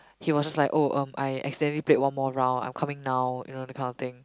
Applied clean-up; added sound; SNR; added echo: none; none; none; none.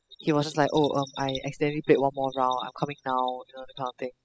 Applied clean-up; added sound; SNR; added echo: classical method spectral subtraction.